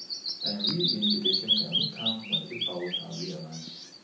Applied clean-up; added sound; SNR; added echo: none; Bird vocalization, bird call, bird song; -5 dB; reverberation time 0.7 s.